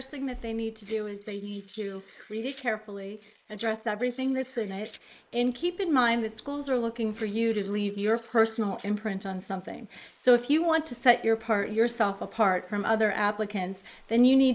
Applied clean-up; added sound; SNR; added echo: neural mask model Resemble Enhance denoiser.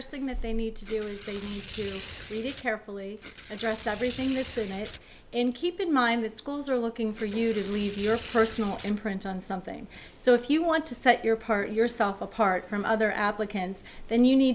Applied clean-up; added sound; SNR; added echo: none; Tearing; 14 dB; none.